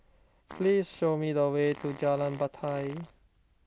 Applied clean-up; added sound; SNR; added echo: none; Fart; 19 dB; none.